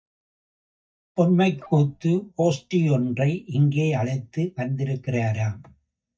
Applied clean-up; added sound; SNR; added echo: neural mask model DeepFilterNet 3.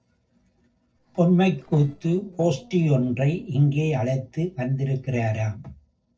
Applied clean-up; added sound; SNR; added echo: neural separator model SepFormer DNS4.